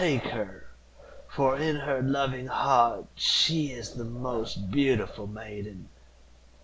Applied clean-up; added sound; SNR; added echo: none; none; none; none.